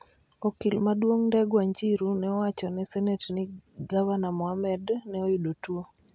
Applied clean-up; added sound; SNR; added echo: none; none; none; none.